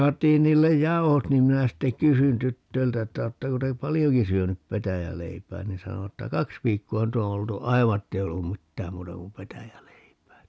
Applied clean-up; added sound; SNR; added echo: none; none; none; none.